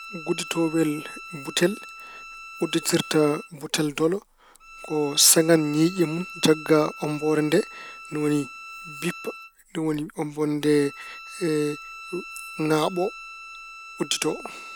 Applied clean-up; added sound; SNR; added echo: none; Bowed string instrument; 16 dB; none.